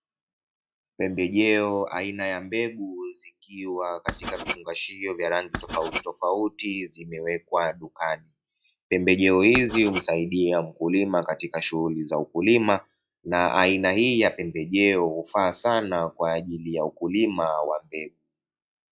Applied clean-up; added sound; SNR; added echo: classical method log-MMSE.